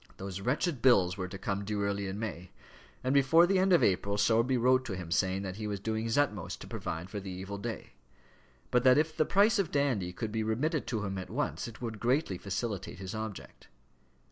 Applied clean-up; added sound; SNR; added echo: none; none; none; none.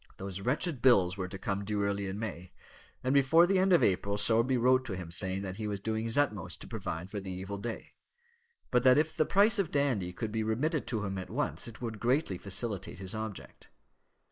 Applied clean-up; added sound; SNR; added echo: neural mask model Resemble Enhance denoiser.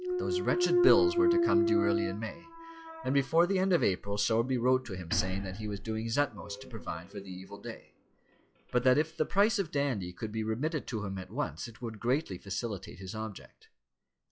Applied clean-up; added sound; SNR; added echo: classical method log-MMSE.